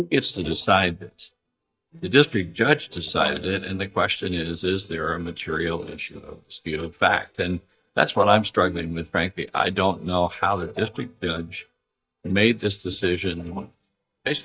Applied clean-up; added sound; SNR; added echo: neural mask model DeepFilterNet 3.